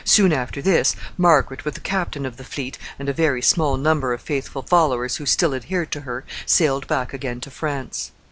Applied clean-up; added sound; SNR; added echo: none; none; none; none.